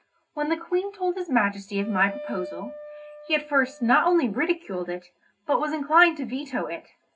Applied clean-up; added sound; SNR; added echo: none; Wind instrument, woodwind instrument; 14 dB; reverberation time 0.2 s.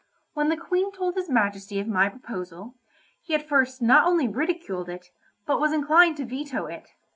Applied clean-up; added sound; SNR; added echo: none; none; none; none.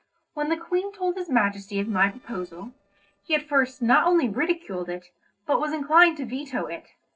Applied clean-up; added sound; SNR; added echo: neural separator model SepFormer DNS4.